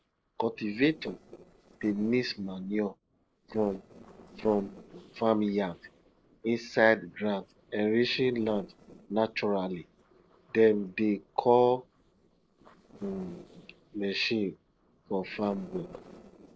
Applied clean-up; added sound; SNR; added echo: neural separator model SepFormer DNS4.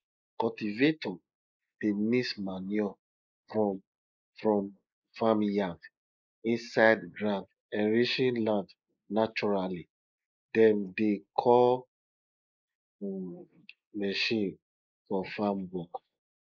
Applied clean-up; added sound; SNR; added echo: neural mask model Resemble Enhance denoiser.